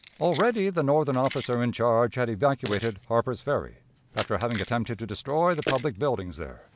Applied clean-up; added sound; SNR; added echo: none; Keys jangling; 15 dB; none.